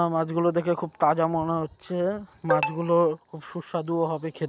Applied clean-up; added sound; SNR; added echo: none; none; none; none.